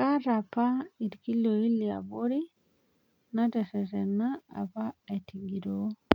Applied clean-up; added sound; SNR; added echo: none; none; none; none.